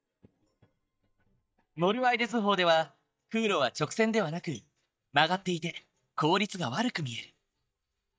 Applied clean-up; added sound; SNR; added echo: neural mask model DeepFilterNet 3.